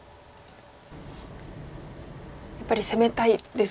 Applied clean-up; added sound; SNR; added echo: none; Wind; 13 dB; none.